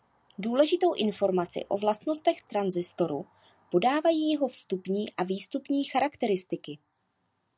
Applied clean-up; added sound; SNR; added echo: none; none; none; none.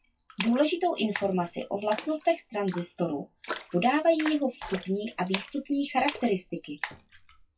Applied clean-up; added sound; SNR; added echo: classical method WPE with log-MMSE.